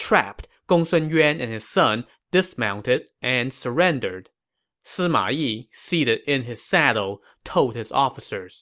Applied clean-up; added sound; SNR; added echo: none; none; none; none.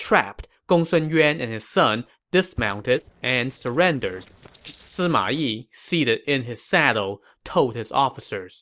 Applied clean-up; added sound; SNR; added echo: neural separator model SepFormer DNS4.